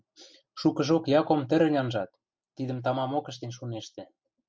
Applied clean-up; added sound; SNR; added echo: none; none; none; none.